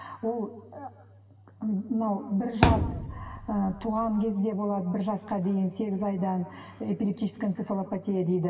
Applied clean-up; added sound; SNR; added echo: none; Thump, thud; -1 dB; reverberation time 1.4 s.